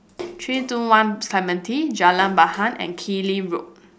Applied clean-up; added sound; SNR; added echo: none; Splash, splatter; 20 dB; none.